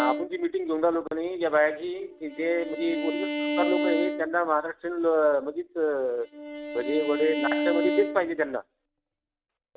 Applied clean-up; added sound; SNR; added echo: neural mask model RNNoise.